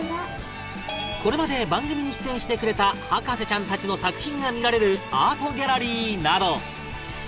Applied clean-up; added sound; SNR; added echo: none; Animal; 20 dB; none.